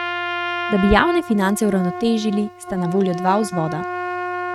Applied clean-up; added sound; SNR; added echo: neural mask model RNNoise.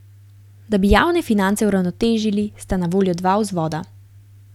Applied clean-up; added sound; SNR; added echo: none; none; none; none.